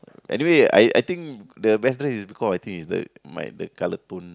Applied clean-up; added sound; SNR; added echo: none; none; none; none.